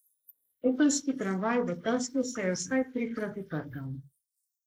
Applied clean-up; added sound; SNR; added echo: neural mask model Resemble Enhance denoiser.